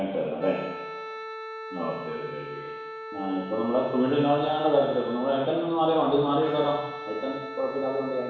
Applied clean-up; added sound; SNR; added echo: none; Wind instrument, woodwind instrument; 11 dB; reverberation time 1.1 s.